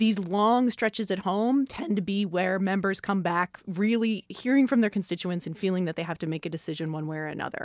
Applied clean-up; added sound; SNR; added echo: none; none; none; none.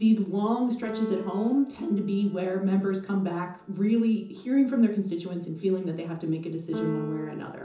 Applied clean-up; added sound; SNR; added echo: none; Keyboard (musical); 14 dB; reverberation time 0.6 s.